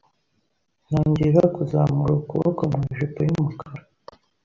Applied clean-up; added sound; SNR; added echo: none; none; none; none.